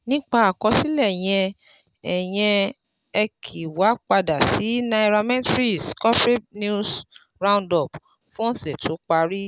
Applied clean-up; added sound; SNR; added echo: none; none; none; none.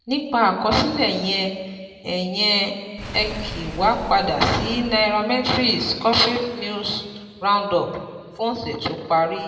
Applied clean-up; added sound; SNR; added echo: none; Engine / Car; 11 dB; reverberation time 1.6 s.